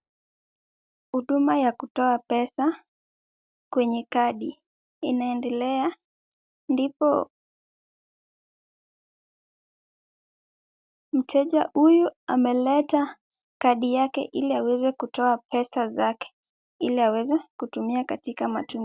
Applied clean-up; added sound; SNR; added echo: none; none; none; none.